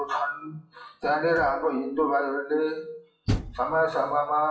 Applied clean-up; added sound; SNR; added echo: classical method WPE with log-MMSE.